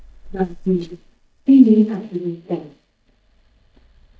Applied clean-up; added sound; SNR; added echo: neural mask model DeepFilterNet 3.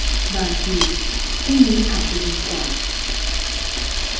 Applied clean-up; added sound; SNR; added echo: none; Camera; -3 dB; reverberation time 0.8 s.